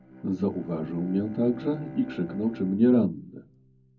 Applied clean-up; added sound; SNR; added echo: none; Bowed string instrument; 15 dB; reverberation time 0.4 s.